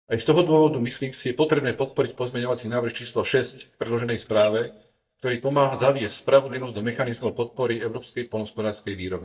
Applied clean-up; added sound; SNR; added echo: neural mask model DeepFilterNet 3.